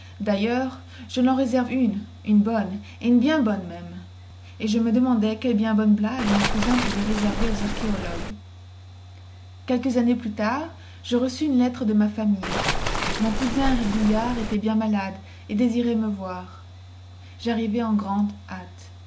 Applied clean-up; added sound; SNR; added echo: none; Waves, surf; 2 dB; none.